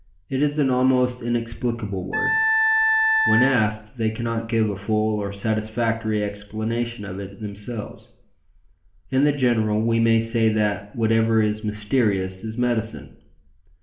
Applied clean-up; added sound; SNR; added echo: none; Wind instrument, woodwind instrument; -1 dB; reverberation time 0.5 s.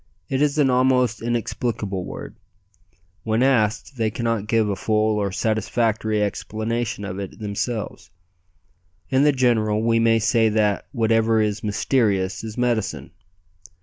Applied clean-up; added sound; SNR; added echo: none; none; none; none.